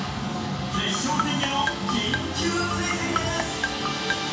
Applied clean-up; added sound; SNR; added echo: none; Marimba, xylophone; 6 dB; reverberation time 0.6 s.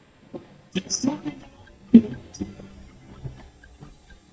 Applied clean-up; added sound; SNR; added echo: neural mask model DeepFilterNet 3.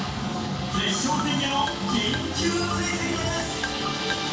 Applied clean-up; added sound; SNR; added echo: neural separator model SepFormer DNS4.